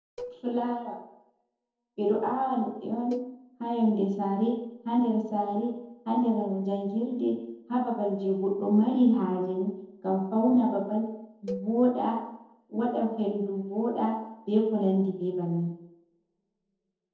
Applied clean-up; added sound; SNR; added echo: neural separator model SepFormer DNS4.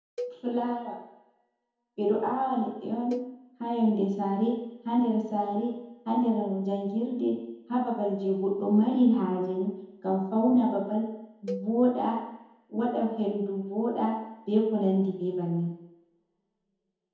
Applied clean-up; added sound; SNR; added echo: none; Cowbell; 15 dB; reverberation time 0.9 s.